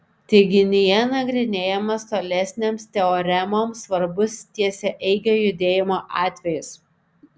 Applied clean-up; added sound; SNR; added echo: none; none; none; none.